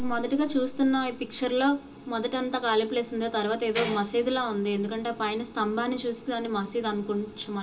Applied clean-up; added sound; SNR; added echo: none; Tambourine; 11 dB; reverberation time 0.2 s.